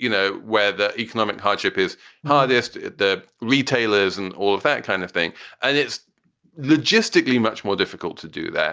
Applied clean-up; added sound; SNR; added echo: none; Brass instrument; 10 dB; none.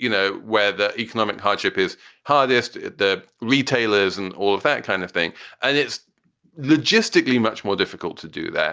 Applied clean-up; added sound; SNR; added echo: none; none; none; none.